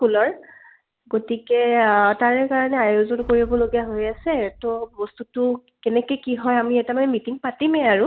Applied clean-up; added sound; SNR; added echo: none; Boom; 19 dB; none.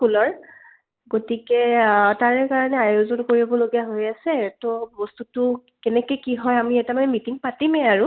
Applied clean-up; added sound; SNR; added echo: neural mask model Resemble Enhance denoiser.